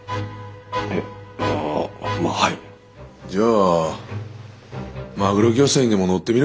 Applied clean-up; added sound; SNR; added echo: none; none; none; none.